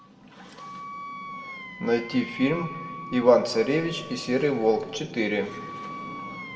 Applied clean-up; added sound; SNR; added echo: none; Wind instrument, woodwind instrument; 14 dB; reverberation time 1.7 s.